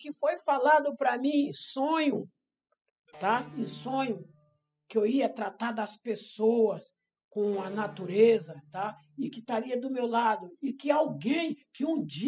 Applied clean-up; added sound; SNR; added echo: classical method spectral subtraction.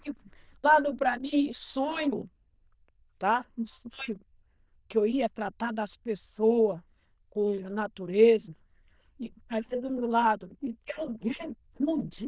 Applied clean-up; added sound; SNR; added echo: neural diffusion model UNIVERSE++.